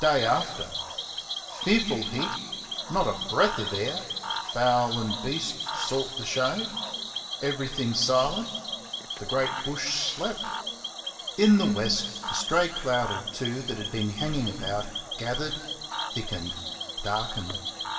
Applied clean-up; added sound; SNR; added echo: none; Cricket / Frog; 6 dB; reverberation time 2.4 s.